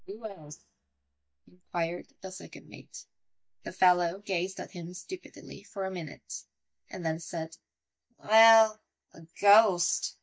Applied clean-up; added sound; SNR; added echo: neural mask model DeepFilterNet 3.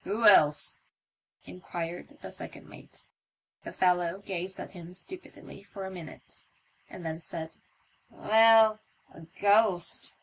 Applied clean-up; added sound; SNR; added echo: none; none; none; none.